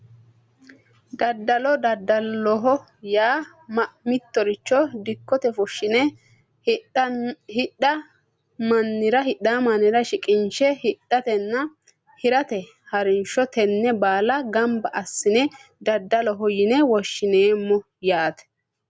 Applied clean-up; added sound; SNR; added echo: none; none; none; none.